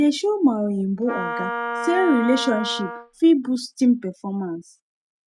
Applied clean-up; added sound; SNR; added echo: none; Wind instrument, woodwind instrument; 7 dB; none.